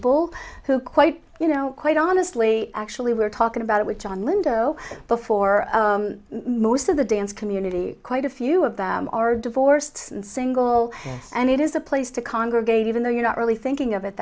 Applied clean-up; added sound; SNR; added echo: none; none; none; none.